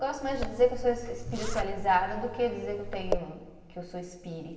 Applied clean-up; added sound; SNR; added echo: none; Zipper (clothing); 4 dB; reverberation time 1.4 s.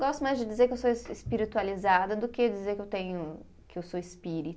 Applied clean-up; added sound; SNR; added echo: none; none; none; none.